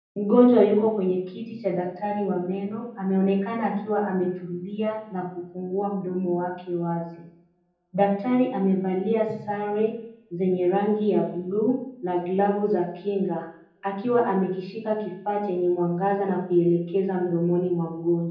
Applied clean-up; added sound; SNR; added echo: none; none; none; reverberation time 0.7 s.